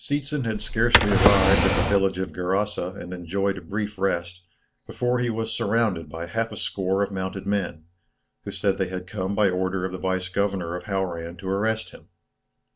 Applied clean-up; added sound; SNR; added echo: none; Drawer open or close; -5 dB; none.